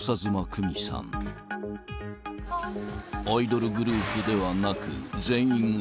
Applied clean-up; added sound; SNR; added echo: none; none; none; none.